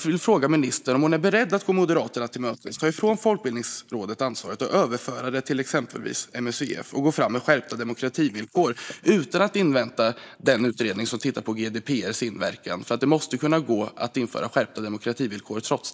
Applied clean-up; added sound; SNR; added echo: neural mask model Resemble Enhance denoiser.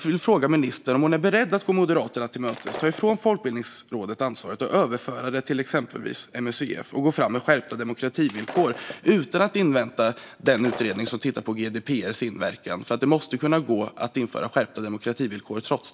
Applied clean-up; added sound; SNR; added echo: none; Shatter; 15 dB; none.